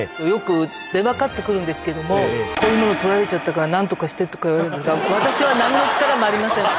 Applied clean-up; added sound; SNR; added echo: none; none; none; none.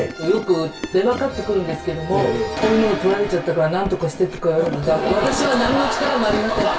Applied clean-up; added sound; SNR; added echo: none; Tools; 13 dB; reverberation time 0.2 s.